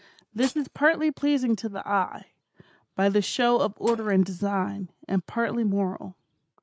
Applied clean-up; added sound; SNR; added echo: neural mask model RNNoise.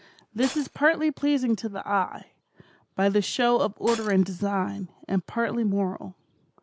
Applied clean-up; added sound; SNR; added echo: none; Shatter; 16 dB; none.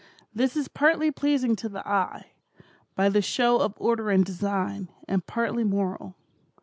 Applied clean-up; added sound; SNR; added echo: none; none; none; none.